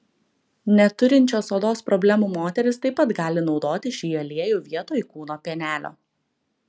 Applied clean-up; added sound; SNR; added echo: none; none; none; none.